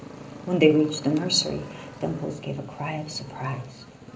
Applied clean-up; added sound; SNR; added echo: none; Motorcycle; 15 dB; reverberation time 0.5 s.